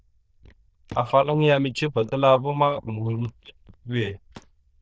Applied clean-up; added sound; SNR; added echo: neural diffusion model UNIVERSE++.